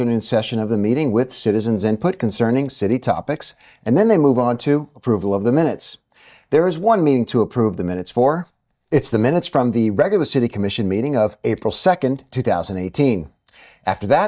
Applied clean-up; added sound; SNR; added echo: neural mask model DeepFilterNet 3.